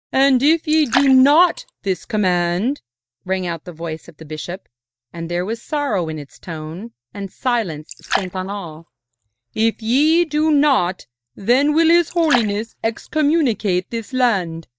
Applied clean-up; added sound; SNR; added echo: neural mask model DeepFilterNet 3.